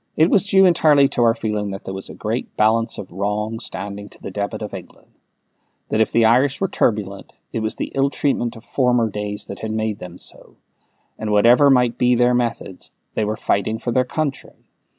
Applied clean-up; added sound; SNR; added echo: none; none; none; none.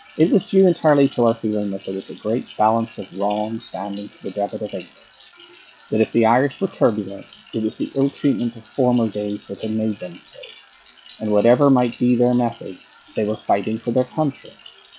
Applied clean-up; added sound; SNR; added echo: classical method log-MMSE.